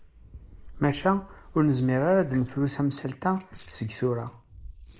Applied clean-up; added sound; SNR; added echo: neural mask model Resemble Enhance denoiser.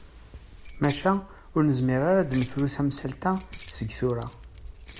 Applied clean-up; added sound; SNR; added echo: none; Keys jangling; 19 dB; none.